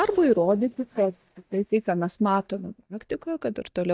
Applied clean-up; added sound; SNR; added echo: neural mask model DeepFilterNet 3.